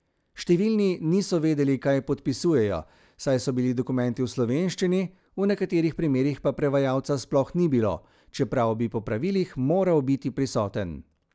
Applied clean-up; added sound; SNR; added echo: none; none; none; none.